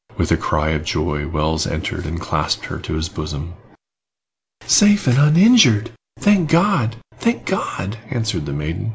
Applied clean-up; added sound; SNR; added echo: none; none; none; none.